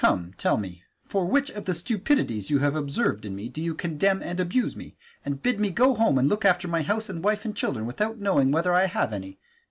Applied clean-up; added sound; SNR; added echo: none; none; none; none.